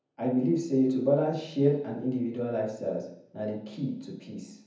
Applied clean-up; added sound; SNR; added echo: none; none; none; reverberation time 0.7 s.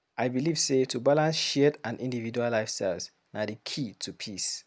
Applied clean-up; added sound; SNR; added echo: none; none; none; none.